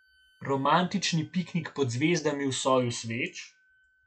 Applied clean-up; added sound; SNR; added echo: classical method log-MMSE.